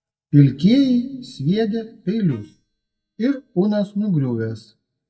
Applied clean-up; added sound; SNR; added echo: neural mask model DeepFilterNet 3.